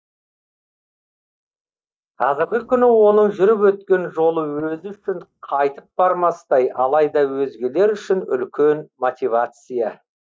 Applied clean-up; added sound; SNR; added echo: neural mask model DeepFilterNet 3.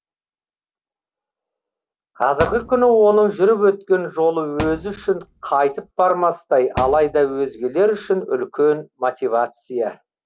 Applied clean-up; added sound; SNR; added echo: none; Thump, thud; 14 dB; none.